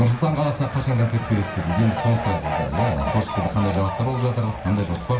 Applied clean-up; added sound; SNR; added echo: none; Fowl; 8 dB; reverberation time 0.5 s.